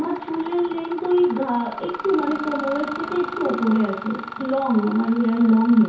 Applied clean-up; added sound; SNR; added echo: none; Mechanisms; 11 dB; reverberation time 0.6 s.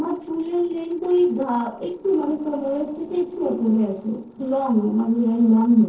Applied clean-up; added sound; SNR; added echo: neural separator model SepFormer DNS4.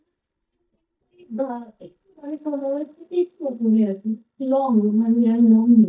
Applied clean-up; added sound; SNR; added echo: neural mask model DeepFilterNet 3.